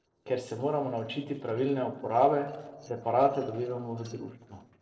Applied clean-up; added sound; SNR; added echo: neural separator model SepFormer DNS4.